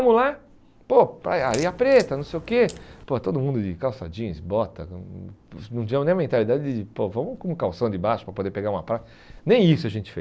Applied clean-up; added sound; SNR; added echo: none; Crack; 17 dB; none.